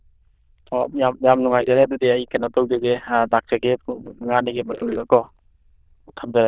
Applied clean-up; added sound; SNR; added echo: neural diffusion model UNIVERSE++.